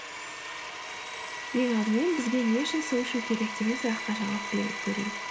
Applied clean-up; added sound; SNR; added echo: none; Domestic sounds, home sounds; 6 dB; none.